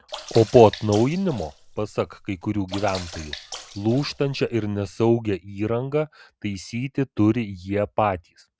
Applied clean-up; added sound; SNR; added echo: none; Sink (filling or washing) / Water / Splash, splatter; 16 dB; none.